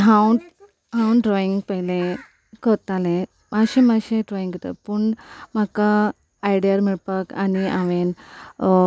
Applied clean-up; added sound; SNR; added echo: none; none; none; none.